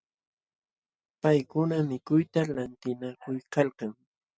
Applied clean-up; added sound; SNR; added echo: none; none; none; none.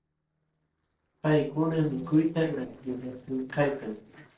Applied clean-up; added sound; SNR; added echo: neural separator model SepFormer DNS4.